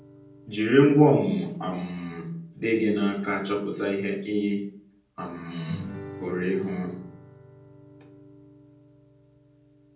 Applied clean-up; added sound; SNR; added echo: none; Guitar; 19 dB; reverberation time 0.6 s.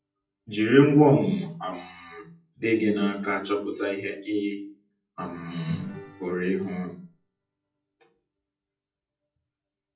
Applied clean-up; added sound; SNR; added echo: classical method WPE with log-MMSE.